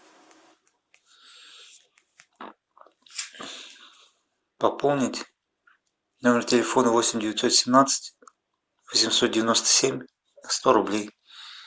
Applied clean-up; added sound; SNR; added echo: none; none; none; none.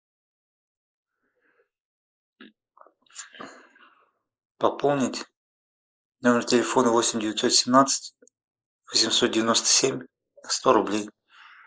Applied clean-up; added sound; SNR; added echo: neural mask model Resemble Enhance denoiser.